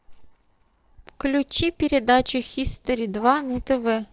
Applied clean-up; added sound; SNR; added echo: neural separator model SepFormer DNS4.